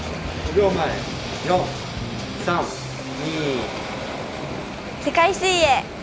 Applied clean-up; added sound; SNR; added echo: none; Waves, surf; 8 dB; none.